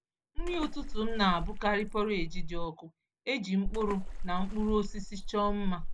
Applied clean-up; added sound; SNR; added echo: none; Water / Splash, splatter; 1 dB; none.